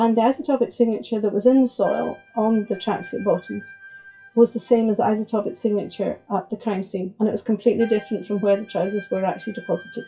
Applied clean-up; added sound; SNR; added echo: classical method WPE with log-MMSE.